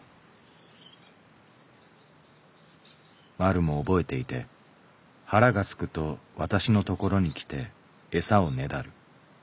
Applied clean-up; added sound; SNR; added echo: none; none; none; none.